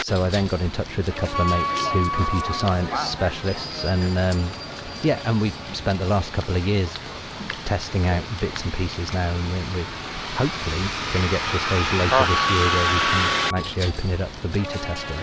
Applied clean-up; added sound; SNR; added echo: none; Bus + Wind instrument, woodwind instrument; 3 dB; none.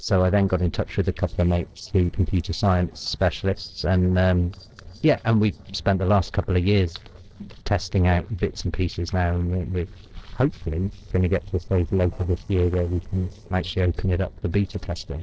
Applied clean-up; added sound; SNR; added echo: neural separator model SepFormer DNS4.